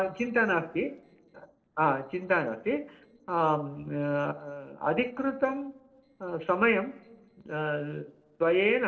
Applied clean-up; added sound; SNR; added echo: neural separator model SepFormer DNS4.